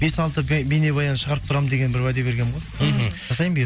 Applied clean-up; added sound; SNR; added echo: none; none; none; none.